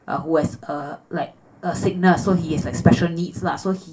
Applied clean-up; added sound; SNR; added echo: none; Thunder; 17 dB; reverberation time 0.2 s.